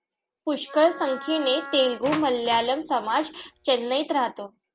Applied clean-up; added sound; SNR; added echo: none; Wind instrument, woodwind instrument + Door; 14 dB; none.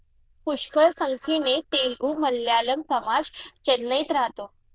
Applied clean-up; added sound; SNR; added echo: neural diffusion model UNIVERSE++.